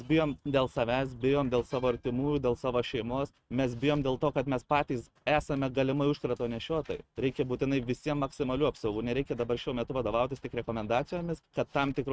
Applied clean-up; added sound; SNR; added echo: neural mask model RNNoise.